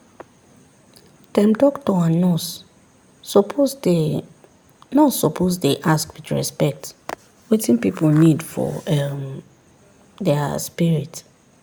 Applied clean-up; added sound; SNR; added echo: none; none; none; none.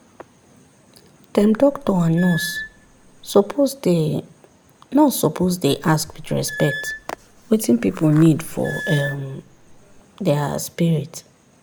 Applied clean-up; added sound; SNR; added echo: none; Squeak / Screech; 13 dB; none.